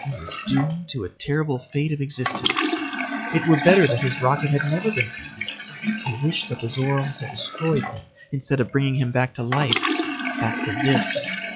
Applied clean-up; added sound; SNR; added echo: classical method log-MMSE.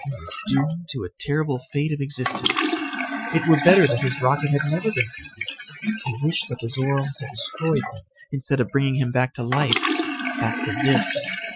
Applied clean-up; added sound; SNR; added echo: classical method Wiener filter.